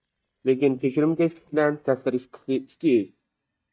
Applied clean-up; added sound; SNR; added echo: neural mask model DeepFilterNet 3.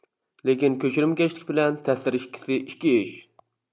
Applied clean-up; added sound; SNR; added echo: none; none; none; none.